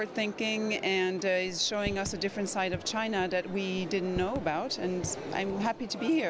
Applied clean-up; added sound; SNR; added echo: none; Raindrop / Drip; 13 dB; none.